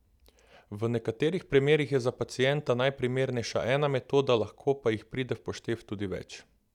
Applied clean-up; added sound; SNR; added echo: none; none; none; none.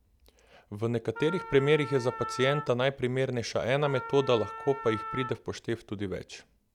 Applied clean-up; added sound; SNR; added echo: none; Wind instrument, woodwind instrument; 10 dB; none.